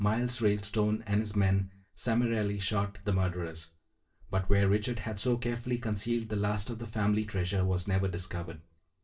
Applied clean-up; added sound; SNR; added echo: none; none; none; reverberation time 0.2 s.